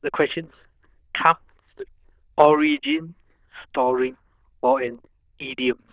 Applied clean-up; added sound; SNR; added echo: neural diffusion model UNIVERSE++.